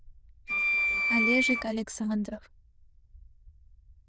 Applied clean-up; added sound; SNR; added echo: neural diffusion model UNIVERSE++.